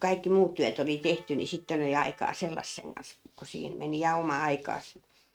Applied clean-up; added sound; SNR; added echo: neural mask model RNNoise.